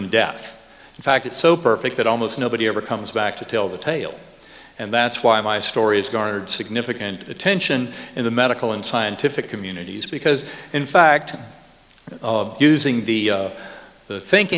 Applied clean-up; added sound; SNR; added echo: none; none; none; none.